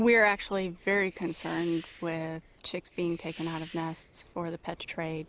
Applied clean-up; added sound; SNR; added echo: none; Hiss; 13 dB; none.